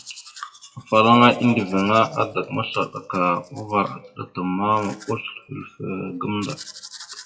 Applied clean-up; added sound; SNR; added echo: classical method WPE with log-MMSE.